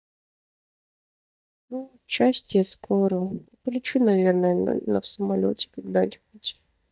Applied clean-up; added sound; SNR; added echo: neural mask model DeepFilterNet 3.